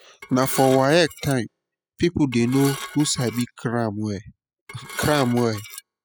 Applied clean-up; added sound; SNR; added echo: classical method spectral subtraction.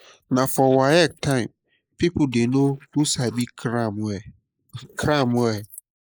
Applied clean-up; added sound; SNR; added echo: neural mask model Resemble Enhance denoiser.